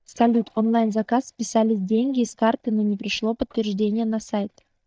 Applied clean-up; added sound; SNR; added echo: neural mask model DeepFilterNet 3.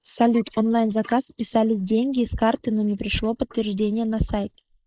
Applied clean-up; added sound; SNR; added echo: neural mask model Resemble Enhance denoiser.